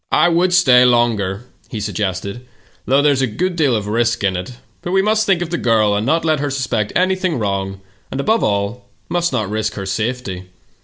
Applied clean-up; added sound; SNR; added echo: none; none; none; none.